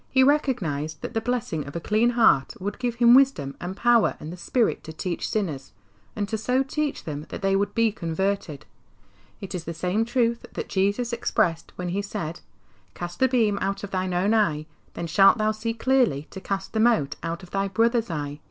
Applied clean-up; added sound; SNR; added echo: none; none; none; none.